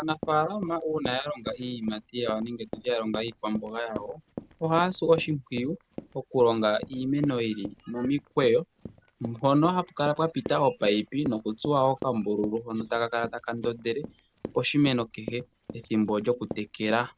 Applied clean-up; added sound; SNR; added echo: none; Run; 15 dB; none.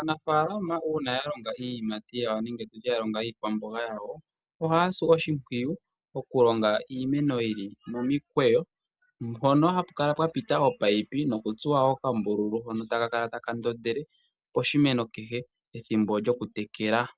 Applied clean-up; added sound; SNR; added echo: none; none; none; none.